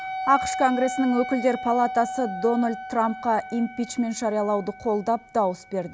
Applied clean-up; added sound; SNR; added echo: none; Wind instrument, woodwind instrument; 10 dB; none.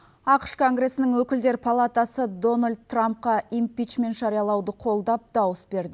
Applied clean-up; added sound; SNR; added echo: none; none; none; none.